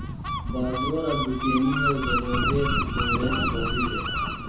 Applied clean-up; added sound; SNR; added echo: none; Gull, seagull; -2 dB; reverberation time 0.7 s.